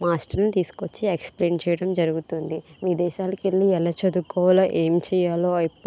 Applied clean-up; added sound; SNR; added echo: none; none; none; none.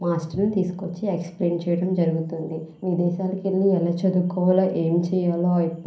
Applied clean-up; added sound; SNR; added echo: none; none; none; reverberation time 0.6 s.